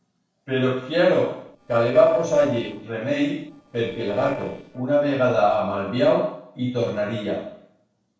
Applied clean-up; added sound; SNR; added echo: neural separator model SepFormer DNS4.